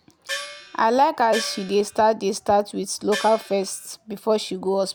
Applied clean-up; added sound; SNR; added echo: none; Gong; 12 dB; none.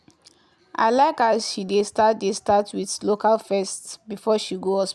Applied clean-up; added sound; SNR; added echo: none; none; none; none.